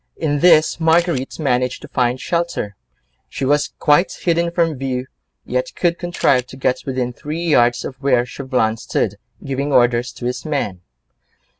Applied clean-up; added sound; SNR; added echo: none; Camera; 14 dB; none.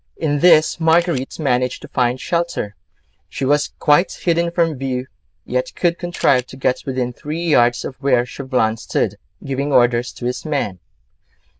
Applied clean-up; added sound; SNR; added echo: neural diffusion model UNIVERSE++.